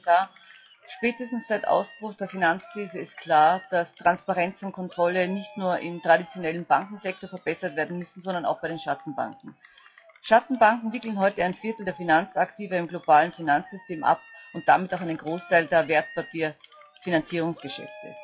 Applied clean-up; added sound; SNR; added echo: classical method WPE with log-MMSE.